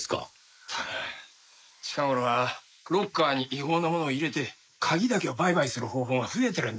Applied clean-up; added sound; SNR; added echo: neural mask model Resemble Enhance denoiser.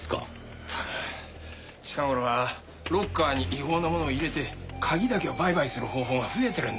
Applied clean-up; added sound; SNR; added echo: none; none; none; none.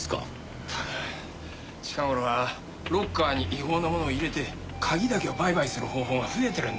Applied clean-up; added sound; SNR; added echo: none; Bus + Traffic noise, roadway noise; 14 dB; none.